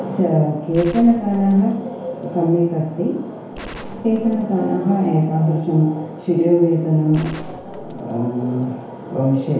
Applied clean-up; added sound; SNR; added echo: none; Gunshot, gunfire; 20 dB; reverberation time 1.0 s.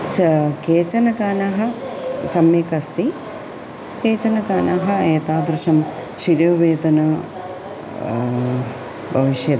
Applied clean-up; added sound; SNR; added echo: none; none; none; none.